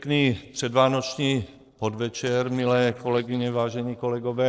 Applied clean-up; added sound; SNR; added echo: neural separator model SepFormer DNS4.